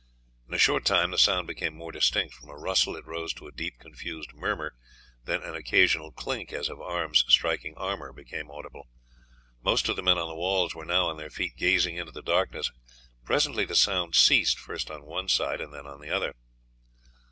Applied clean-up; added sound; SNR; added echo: none; none; none; none.